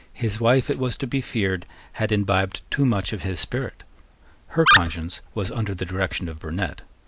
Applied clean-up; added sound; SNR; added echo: none; Animal; -4 dB; none.